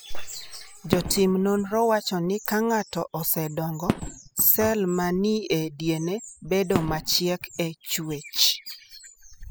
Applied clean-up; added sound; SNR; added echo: classical method spectral subtraction.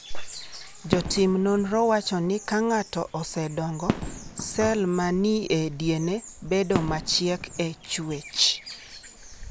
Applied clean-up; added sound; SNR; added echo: none; Fireworks; 11 dB; none.